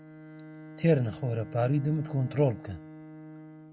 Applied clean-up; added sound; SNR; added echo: none; Bowed string instrument; 15 dB; none.